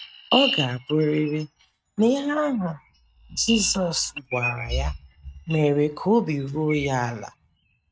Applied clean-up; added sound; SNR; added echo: neural mask model RNNoise.